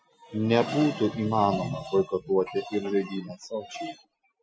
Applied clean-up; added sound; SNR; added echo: classical method Wiener filter.